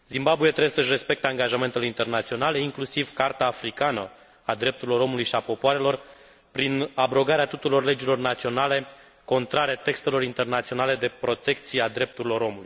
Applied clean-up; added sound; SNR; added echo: none; none; none; none.